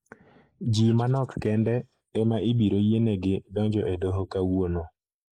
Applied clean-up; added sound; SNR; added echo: neural mask model Resemble Enhance denoiser.